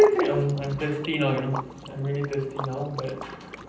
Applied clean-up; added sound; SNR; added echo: none; Liquid; 12 dB; reverberation time 0.6 s.